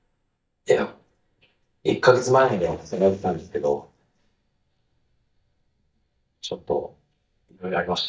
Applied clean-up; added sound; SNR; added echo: neural mask model DeepFilterNet 3.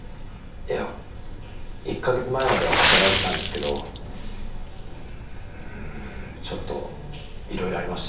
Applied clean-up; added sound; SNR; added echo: none; Water / Splash, splatter; 0 dB; reverberation time 0.4 s.